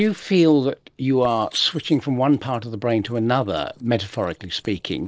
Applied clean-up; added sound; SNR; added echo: neural separator model SepFormer DNS4.